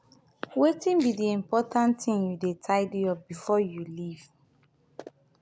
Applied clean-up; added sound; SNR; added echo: none; none; none; none.